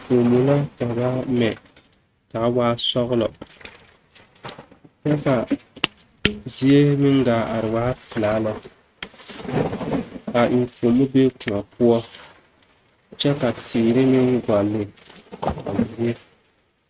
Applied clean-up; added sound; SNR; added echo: neural mask model RNNoise.